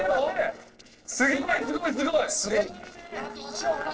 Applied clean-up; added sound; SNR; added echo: neural separator model SepFormer DNS4.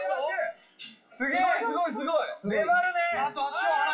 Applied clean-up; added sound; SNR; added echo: classical method WPE with log-MMSE.